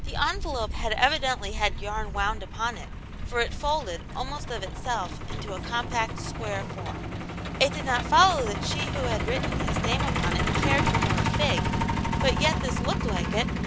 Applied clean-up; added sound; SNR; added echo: none; Truck; 0 dB; none.